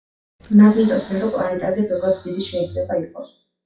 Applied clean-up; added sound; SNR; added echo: classical method WPE with log-MMSE.